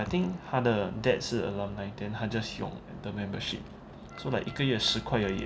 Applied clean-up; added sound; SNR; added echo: none; none; none; none.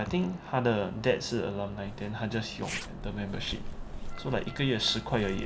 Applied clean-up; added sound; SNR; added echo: none; Zipper (clothing); 10 dB; none.